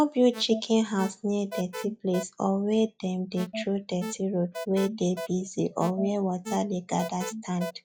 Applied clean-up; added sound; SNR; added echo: classical method log-MMSE.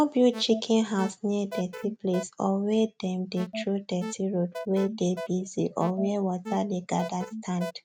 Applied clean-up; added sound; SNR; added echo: neural mask model RNNoise.